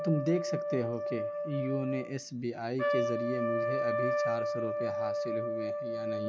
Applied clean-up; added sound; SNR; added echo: none; Trumpet; -2 dB; none.